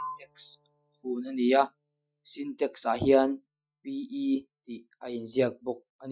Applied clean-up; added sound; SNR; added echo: classical method Wiener filter.